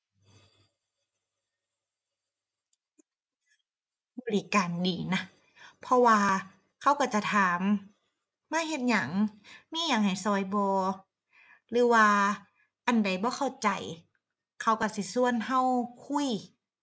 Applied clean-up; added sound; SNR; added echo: none; none; none; none.